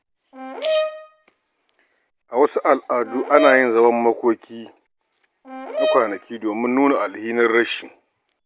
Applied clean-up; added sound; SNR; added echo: none; Brass instrument; 6 dB; none.